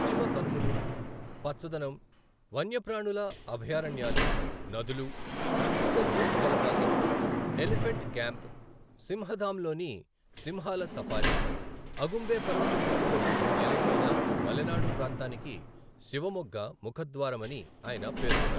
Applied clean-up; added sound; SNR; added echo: none; Sliding door; -4 dB; none.